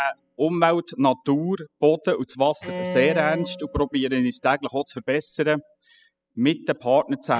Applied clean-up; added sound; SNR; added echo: classical method spectral subtraction.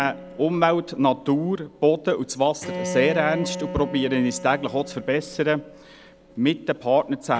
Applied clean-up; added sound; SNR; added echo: none; Bowed string instrument; 13 dB; none.